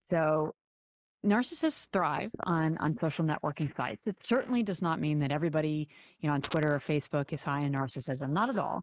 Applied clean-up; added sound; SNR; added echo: neural mask model Resemble Enhance denoiser.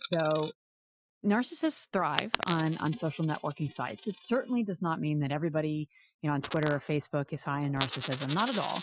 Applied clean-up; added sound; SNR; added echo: classical method Wiener filter.